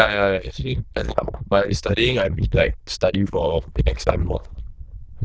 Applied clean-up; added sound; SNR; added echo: neural diffusion model UNIVERSE++.